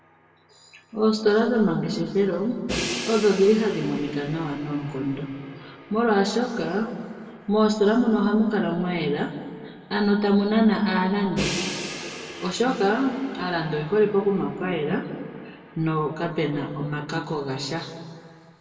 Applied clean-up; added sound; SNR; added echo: none; Crash cymbal; 15 dB; reverberation time 1.6 s.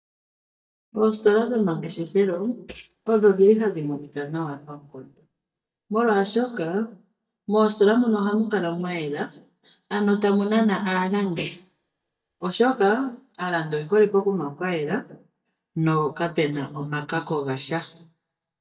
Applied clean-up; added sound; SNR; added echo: neural mask model DeepFilterNet 3.